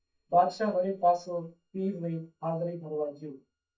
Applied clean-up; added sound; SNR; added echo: neural mask model DeepFilterNet 3.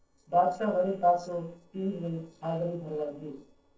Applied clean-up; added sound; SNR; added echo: neural separator model SepFormer DNS4.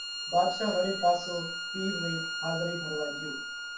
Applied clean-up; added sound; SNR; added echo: none; Bowed string instrument; 5 dB; reverberation time 0.6 s.